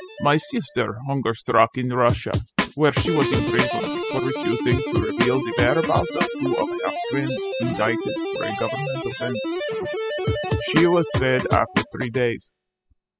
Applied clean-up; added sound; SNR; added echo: classical method spectral subtraction.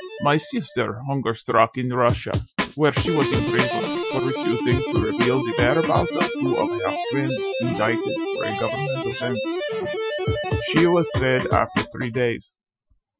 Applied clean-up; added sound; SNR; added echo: classical method Wiener filter.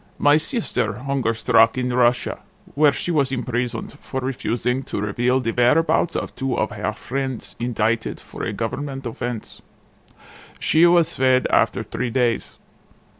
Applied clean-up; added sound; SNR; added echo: none; none; none; none.